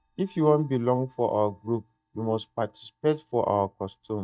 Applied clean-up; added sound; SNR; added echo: neural mask model DeepFilterNet 3.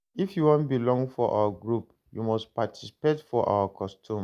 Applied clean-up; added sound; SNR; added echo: none; none; none; none.